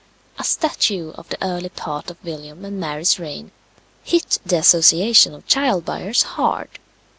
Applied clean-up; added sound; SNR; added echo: none; none; none; none.